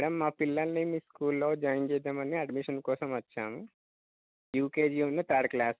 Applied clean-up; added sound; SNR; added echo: none; none; none; none.